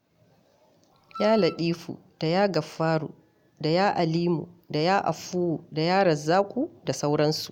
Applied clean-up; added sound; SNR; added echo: none; Wind instrument, woodwind instrument; 14 dB; none.